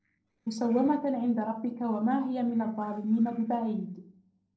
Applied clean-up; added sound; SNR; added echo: neural separator model SepFormer DNS4.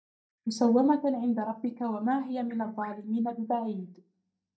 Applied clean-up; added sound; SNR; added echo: neural mask model DeepFilterNet 3.